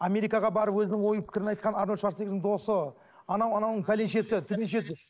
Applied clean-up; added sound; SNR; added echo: neural mask model Resemble Enhance denoiser.